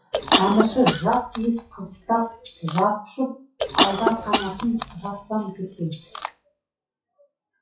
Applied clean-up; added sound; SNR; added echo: classical method WPE with log-MMSE.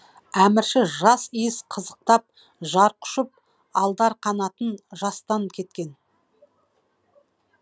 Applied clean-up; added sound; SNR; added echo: none; none; none; none.